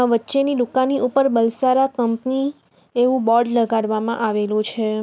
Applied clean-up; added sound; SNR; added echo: none; none; none; none.